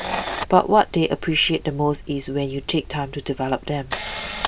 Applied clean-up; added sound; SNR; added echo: none; Camera; 10 dB; none.